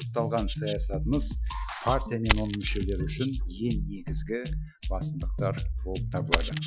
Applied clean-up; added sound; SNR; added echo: classical method Wiener filter.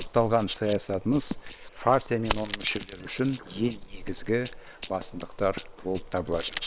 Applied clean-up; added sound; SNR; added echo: neural separator model SepFormer WHAM!.